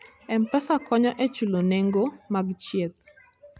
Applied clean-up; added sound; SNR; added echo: none; none; none; none.